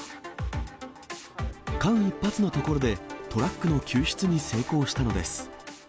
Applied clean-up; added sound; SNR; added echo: none; none; none; none.